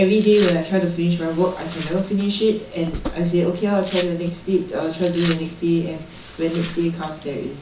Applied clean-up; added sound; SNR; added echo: none; Domestic sounds, home sounds; 15 dB; reverberation time 0.7 s.